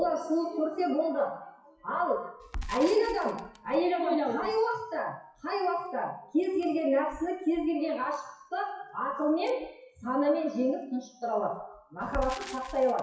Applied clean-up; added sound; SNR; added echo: classical method WPE with log-MMSE.